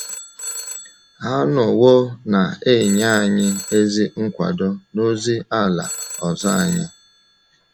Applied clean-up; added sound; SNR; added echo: none; Telephone; 15 dB; none.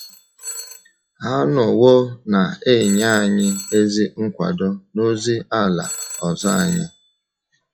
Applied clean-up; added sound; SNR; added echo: classical method log-MMSE.